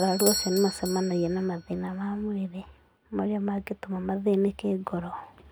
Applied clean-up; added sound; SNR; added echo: none; Bell / Doorbell; 11 dB; none.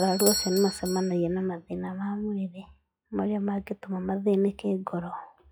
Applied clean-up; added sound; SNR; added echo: classical method log-MMSE.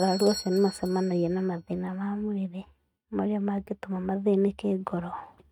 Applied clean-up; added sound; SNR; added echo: neural mask model RNNoise.